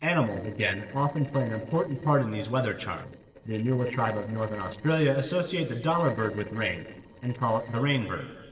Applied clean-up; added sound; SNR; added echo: neural separator model SepFormer DNS4.